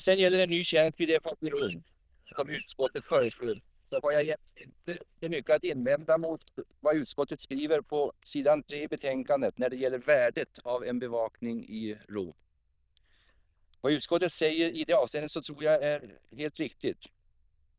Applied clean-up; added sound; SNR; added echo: neural diffusion model UNIVERSE++.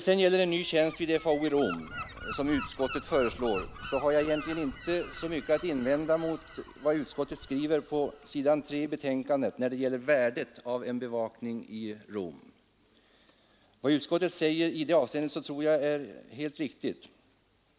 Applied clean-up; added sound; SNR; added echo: none; Gull, seagull; 17 dB; none.